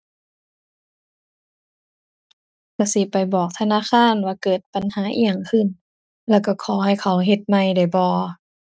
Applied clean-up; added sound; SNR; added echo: none; none; none; none.